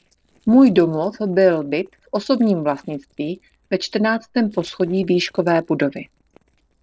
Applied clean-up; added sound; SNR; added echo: neural separator model SepFormer DNS4.